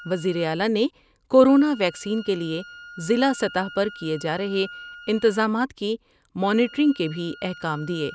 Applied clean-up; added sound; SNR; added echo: none; Wind instrument, woodwind instrument; 20 dB; none.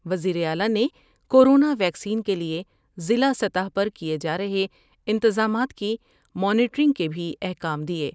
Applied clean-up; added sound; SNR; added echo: none; none; none; none.